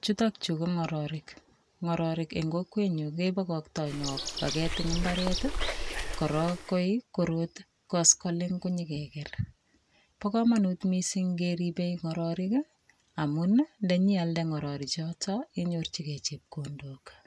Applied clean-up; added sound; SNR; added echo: none; Bird; 3 dB; none.